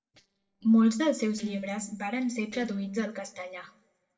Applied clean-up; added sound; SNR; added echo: neural separator model SepFormer DNS4.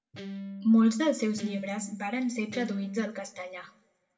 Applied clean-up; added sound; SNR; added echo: none; Guitar; 12 dB; reverberation time 0.6 s.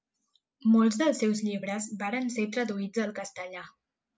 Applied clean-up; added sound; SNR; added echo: none; none; none; none.